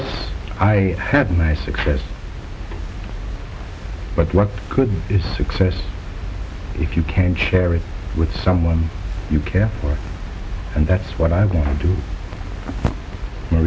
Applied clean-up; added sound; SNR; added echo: none; none; none; none.